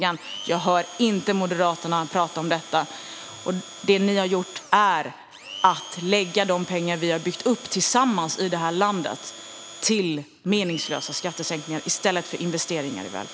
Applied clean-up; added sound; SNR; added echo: none; Domestic sounds, home sounds; 16 dB; none.